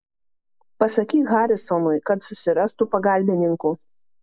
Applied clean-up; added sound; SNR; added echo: neural mask model Resemble Enhance denoiser.